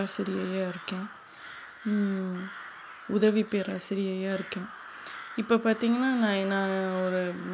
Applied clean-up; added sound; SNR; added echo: none; Crow; 15 dB; none.